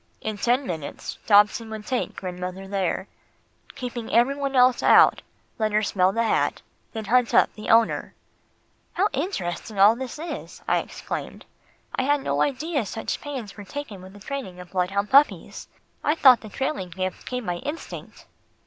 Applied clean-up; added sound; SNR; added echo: none; none; none; none.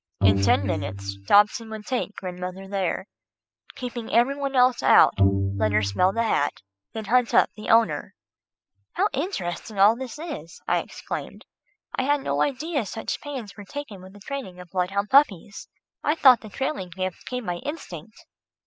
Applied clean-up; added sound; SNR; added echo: classical method spectral subtraction.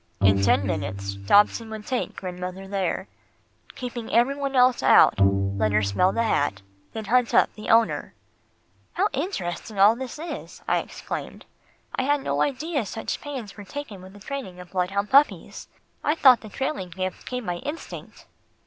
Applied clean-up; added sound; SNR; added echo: none; Bowed string instrument; 4 dB; none.